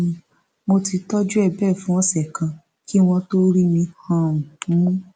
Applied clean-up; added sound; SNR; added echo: none; none; none; none.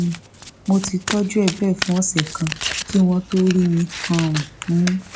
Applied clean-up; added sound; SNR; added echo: none; Domestic sounds, home sounds; 9 dB; none.